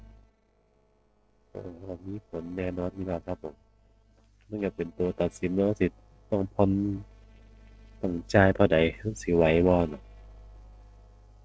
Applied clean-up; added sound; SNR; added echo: neural separator model SepFormer DNS4.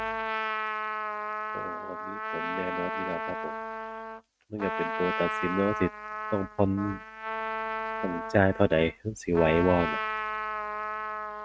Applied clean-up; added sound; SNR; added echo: neural mask model RNNoise.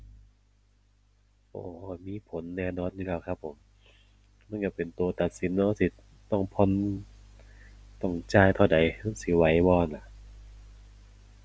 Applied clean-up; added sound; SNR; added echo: none; none; none; none.